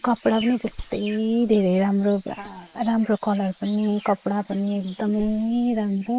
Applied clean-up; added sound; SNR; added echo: neural mask model Resemble Enhance denoiser.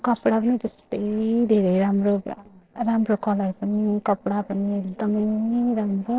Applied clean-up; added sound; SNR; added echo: neural separator model SepFormer DNS4.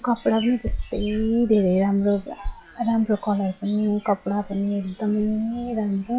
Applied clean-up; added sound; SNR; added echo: classical method log-MMSE.